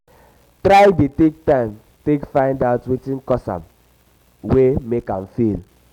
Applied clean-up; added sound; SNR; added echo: none; none; none; none.